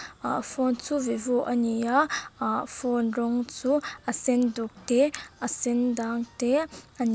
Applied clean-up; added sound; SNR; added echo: none; none; none; none.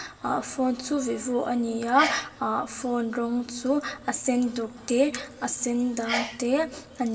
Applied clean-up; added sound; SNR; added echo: none; Sneeze; 13 dB; reverberation time 1.4 s.